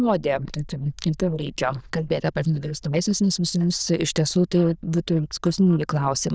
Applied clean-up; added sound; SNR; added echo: neural diffusion model UNIVERSE++.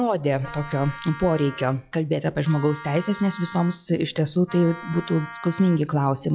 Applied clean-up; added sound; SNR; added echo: classical method log-MMSE.